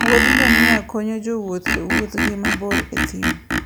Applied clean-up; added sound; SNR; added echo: none; Screech; -4 dB; none.